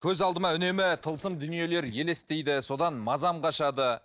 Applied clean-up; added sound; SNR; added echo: neural mask model DeepFilterNet 3.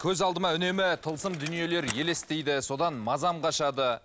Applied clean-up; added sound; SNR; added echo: none; Bicycle; 18 dB; none.